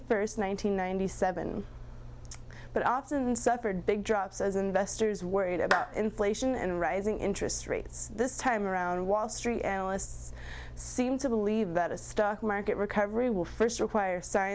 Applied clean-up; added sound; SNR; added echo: none; Clapping; 8 dB; none.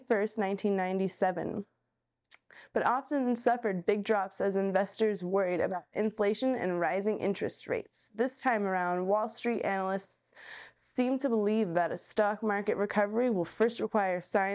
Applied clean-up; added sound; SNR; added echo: neural mask model DeepFilterNet 3.